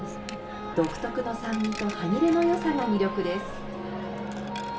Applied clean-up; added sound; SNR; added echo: none; Coin (dropping); 13 dB; reverberation time 0.3 s.